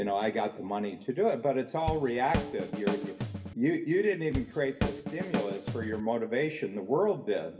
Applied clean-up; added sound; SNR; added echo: none; Drum kit; 4 dB; reverberation time 0.7 s.